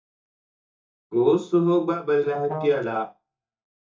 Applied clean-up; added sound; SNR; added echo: neural mask model DeepFilterNet 3.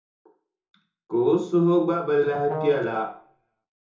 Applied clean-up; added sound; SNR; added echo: none; Brass instrument; 8 dB; reverberation time 0.6 s.